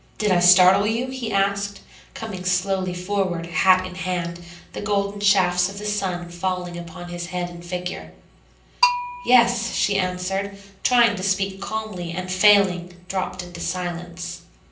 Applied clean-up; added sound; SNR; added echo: none; Bell; 6 dB; reverberation time 0.6 s.